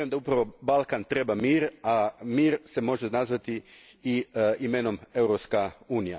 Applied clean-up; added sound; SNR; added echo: none; none; none; none.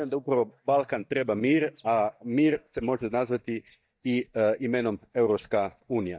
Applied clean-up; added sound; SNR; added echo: neural mask model DeepFilterNet 3.